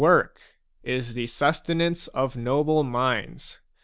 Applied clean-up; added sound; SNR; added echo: none; none; none; none.